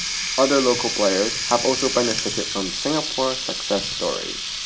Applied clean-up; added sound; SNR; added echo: none; Water tap, faucet; 3 dB; none.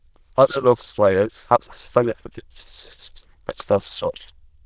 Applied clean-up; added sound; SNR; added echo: neural diffusion model UNIVERSE++.